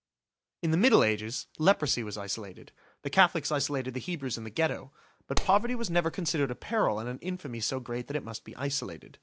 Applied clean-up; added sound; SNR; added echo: none; Clapping; 1 dB; none.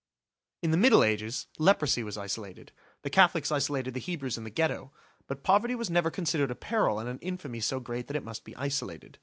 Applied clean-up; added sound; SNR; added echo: none; none; none; none.